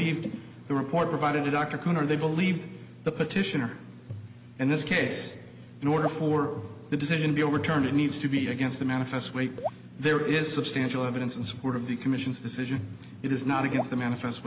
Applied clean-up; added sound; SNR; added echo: none; Raindrop / Drip; 9 dB; none.